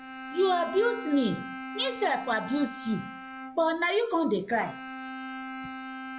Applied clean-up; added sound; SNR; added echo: none; Bowed string instrument; 10 dB; none.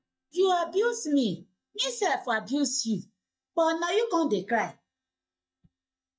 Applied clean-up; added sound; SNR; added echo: neural mask model DeepFilterNet 3.